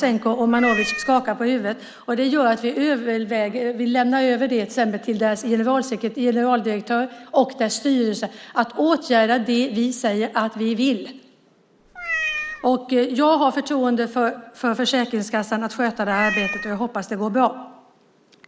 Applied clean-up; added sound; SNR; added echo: none; Meow; 6 dB; none.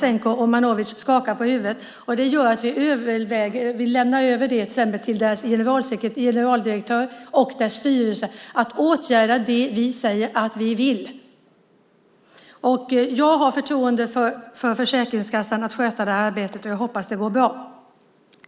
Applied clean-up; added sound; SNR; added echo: none; none; none; none.